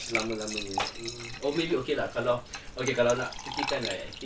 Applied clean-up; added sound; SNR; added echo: none; Clapping + Fill (with liquid) / Trickle, dribble / Glass; 6 dB; none.